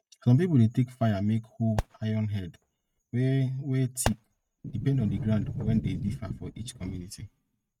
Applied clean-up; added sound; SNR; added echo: neural mask model RNNoise.